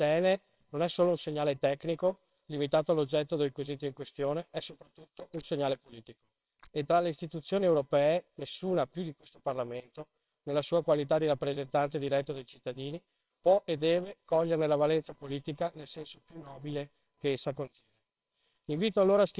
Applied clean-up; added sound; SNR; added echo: neural separator model SepFormer WHAMR!.